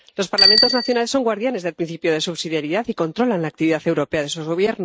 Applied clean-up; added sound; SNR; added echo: neural mask model RNNoise.